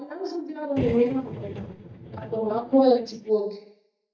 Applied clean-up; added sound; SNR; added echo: neural mask model DeepFilterNet 3.